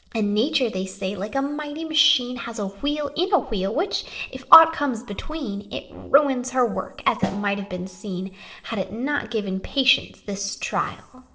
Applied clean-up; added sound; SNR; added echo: neural separator model SepFormer DNS4.